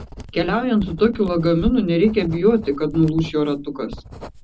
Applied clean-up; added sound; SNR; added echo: none; Writing; 14 dB; reverberation time 0.4 s.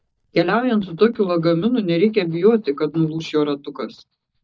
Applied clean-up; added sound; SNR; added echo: neural mask model DeepFilterNet 3.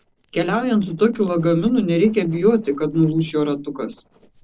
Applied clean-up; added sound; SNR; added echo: neural separator model SepFormer DNS4.